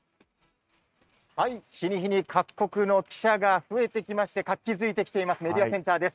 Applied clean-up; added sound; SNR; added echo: neural mask model RNNoise.